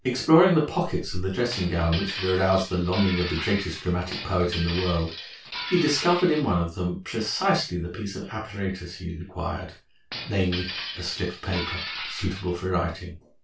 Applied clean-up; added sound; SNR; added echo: none; Glass; 10 dB; reverberation time 0.2 s.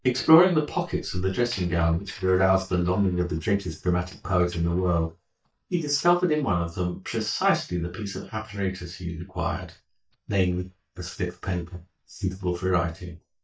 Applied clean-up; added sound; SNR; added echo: neural mask model DeepFilterNet 3.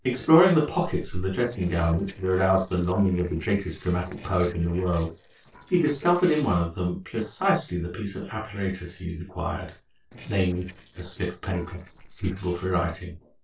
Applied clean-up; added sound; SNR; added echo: neural separator model SepFormer DNS4.